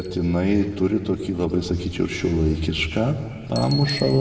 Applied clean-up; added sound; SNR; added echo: none; Bicycle; 17 dB; reverberation time 1.6 s.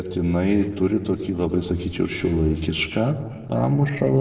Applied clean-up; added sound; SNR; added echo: neural separator model SepFormer DNS4.